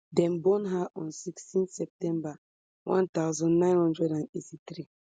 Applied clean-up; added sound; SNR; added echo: none; none; none; none.